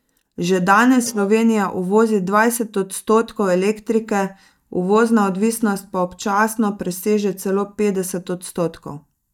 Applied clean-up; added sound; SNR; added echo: neural mask model DeepFilterNet 3.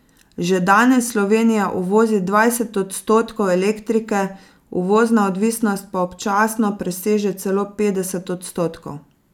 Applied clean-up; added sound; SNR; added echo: none; none; none; none.